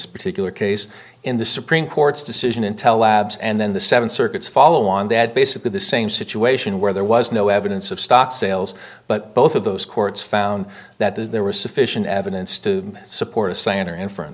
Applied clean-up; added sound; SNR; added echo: none; none; none; none.